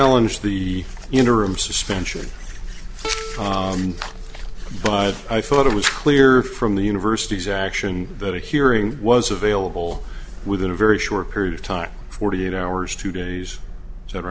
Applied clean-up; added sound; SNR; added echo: none; Plucked string instrument; 17 dB; none.